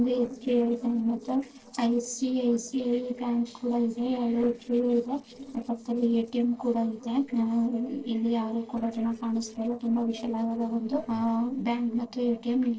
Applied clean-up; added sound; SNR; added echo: neural separator model SepFormer DNS4.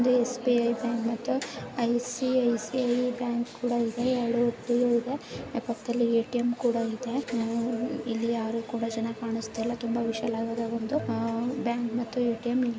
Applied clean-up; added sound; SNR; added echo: none; none; none; none.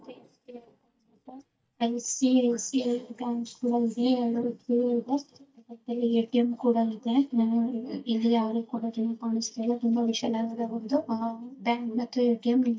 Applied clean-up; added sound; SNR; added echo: neural mask model DeepFilterNet 3.